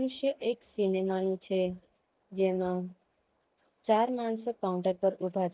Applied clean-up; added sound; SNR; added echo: none; none; none; none.